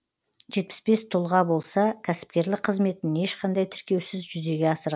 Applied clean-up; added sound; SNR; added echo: none; none; none; none.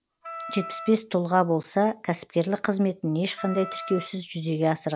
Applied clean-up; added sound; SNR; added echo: none; Wind instrument, woodwind instrument; 13 dB; none.